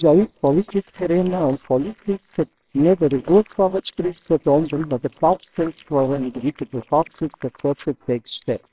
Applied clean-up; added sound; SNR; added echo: neural separator model SepFormer WHAMR!.